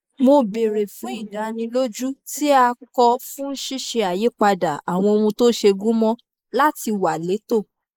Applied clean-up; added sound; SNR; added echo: neural mask model Resemble Enhance denoiser.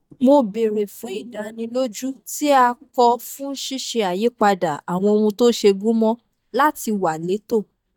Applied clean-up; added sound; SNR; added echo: neural mask model DeepFilterNet 3.